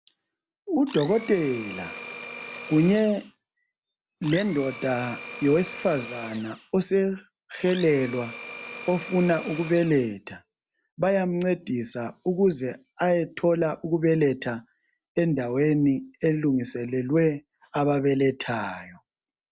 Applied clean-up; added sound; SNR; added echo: none; Domestic sounds, home sounds; 14 dB; none.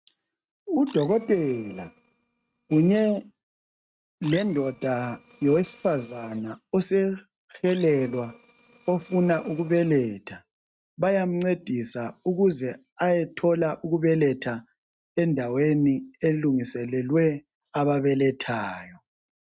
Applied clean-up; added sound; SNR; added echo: neural mask model RNNoise.